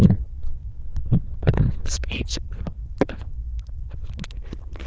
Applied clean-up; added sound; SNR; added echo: neural diffusion model UNIVERSE++.